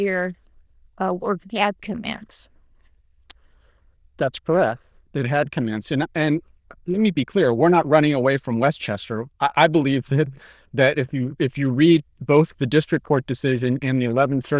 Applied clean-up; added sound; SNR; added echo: neural diffusion model UNIVERSE++.